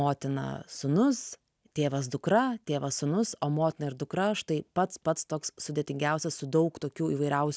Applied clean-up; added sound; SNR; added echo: none; none; none; none.